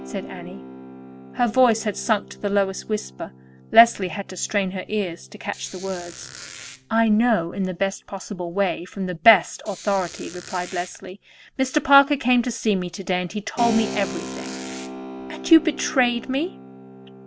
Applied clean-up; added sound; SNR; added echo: none; Squeak + Keyboard (musical); 14 dB; none.